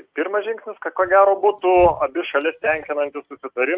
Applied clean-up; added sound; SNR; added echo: neural mask model RNNoise.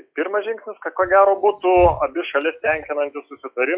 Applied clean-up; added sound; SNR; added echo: classical method log-MMSE.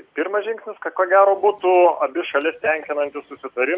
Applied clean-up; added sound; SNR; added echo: none; none; none; none.